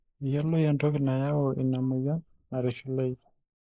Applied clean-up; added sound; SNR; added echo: neural mask model Resemble Enhance denoiser.